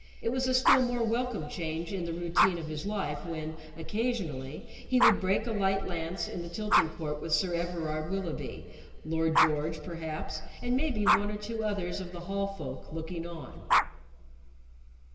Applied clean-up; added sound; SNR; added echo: none; Dog; 4 dB; reverberation time 2.3 s.